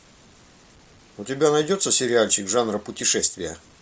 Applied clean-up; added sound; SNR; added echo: none; none; none; none.